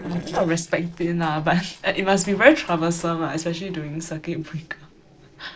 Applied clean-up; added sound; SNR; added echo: neural separator model SepFormer DNS4.